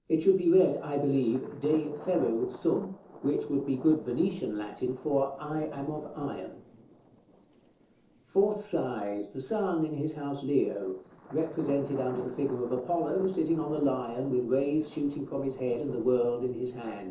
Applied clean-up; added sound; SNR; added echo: neural separator model SepFormer DNS4.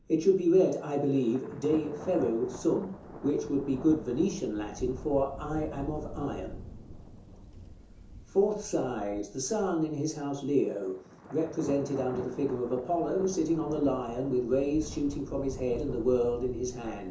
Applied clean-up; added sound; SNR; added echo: none; Thunder; 14 dB; reverberation time 0.6 s.